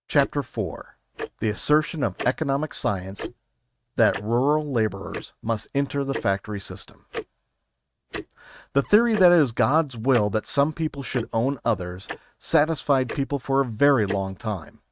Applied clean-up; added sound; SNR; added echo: neural mask model RNNoise.